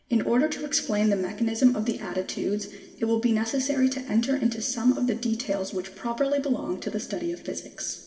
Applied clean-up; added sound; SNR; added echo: none; none; none; reverberation time 2.2 s.